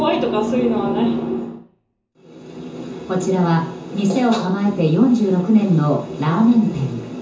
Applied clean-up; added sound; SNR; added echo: none; none; none; reverberation time 0.6 s.